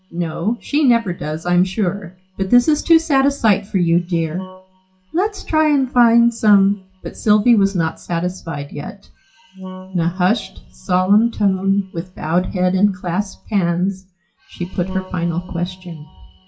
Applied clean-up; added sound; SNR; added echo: classical method WPE with log-MMSE.